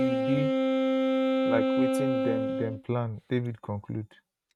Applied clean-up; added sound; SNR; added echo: neural mask model RNNoise.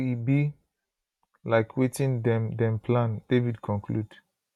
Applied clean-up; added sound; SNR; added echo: none; none; none; none.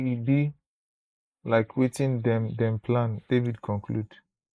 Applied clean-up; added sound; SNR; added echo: neural mask model Resemble Enhance denoiser.